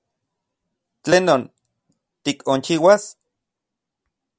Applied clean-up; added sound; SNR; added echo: none; none; none; none.